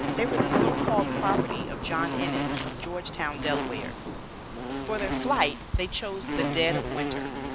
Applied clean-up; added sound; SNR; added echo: none; Thunder + Insect; -2 dB; none.